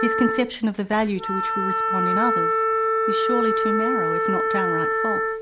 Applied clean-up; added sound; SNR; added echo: none; Wind instrument, woodwind instrument; -4 dB; none.